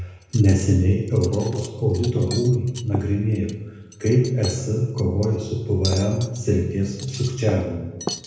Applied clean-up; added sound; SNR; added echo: none; Cutlery, silverware; 16 dB; reverberation time 1.0 s.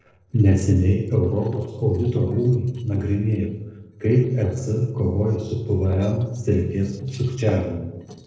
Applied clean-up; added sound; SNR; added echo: neural separator model SepFormer DNS4.